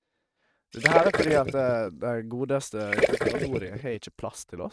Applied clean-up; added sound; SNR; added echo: neural mask model RNNoise.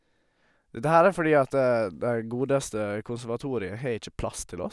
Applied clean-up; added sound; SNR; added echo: none; none; none; none.